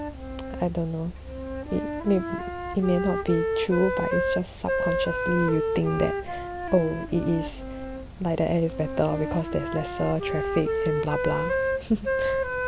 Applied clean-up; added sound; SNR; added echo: none; Wind instrument, woodwind instrument; 2 dB; none.